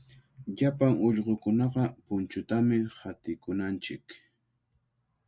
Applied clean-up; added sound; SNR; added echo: none; none; none; none.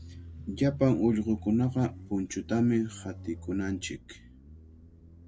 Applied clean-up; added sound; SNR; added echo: none; Motorcycle; 15 dB; none.